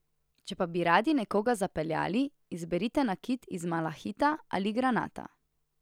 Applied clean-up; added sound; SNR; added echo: none; none; none; none.